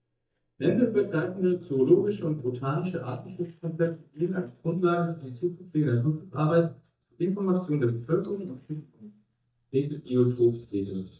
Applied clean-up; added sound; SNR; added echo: neural mask model DeepFilterNet 3.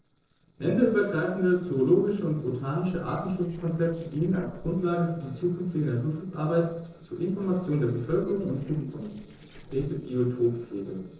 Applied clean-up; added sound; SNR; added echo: neural separator model SepFormer DNS4.